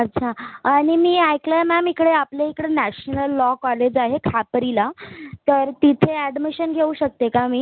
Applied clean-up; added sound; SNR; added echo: none; none; none; none.